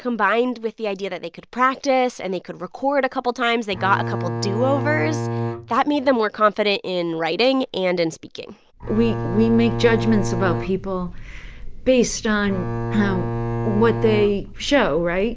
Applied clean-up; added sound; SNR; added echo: none; Bowed string instrument; 5 dB; none.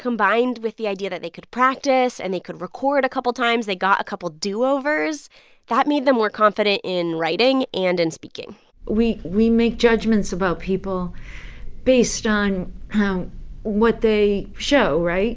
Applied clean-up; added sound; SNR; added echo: none; none; none; none.